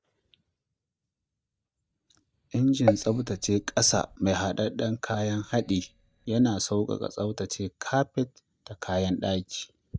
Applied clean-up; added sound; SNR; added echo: neural mask model DeepFilterNet 3.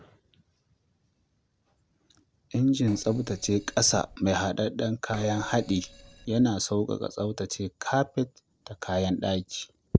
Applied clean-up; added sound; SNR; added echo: neural separator model SepFormer DNS4.